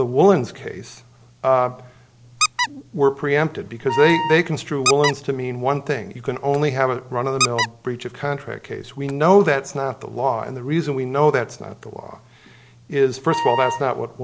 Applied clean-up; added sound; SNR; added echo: none; Squeak + Wind instrument, woodwind instrument; 6 dB; none.